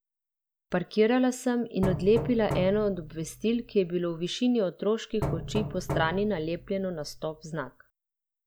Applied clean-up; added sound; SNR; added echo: none; Knock; 8 dB; none.